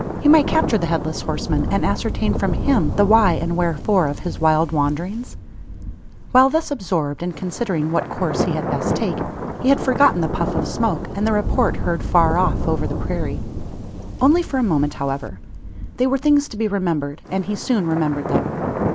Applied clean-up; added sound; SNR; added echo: none; Thunder; 5 dB; none.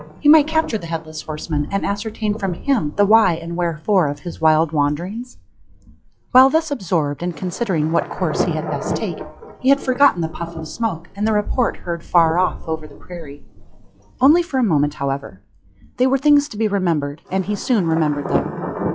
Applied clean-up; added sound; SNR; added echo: classical method log-MMSE.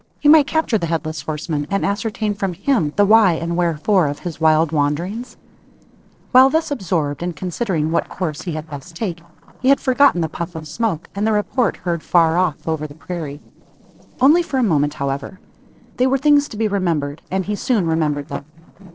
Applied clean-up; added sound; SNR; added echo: neural separator model SepFormer DNS4.